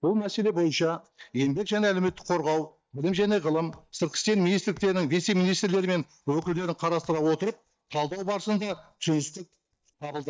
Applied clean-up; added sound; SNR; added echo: neural mask model DeepFilterNet 3.